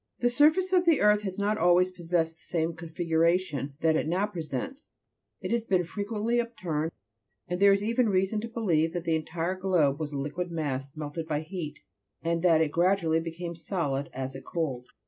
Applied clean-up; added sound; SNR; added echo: none; none; none; none.